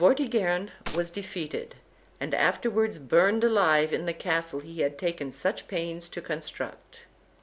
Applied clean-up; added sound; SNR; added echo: none; Gunshot, gunfire; 17 dB; none.